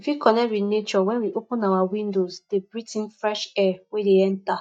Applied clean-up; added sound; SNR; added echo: neural mask model DeepFilterNet 3.